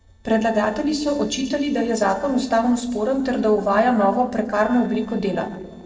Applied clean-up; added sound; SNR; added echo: neural separator model SepFormer DNS4.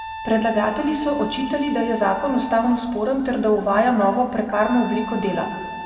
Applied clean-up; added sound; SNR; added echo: none; Wind instrument, woodwind instrument; 12 dB; reverberation time 1.9 s.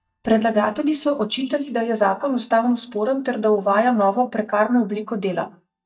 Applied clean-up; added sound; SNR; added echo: neural mask model DeepFilterNet 3.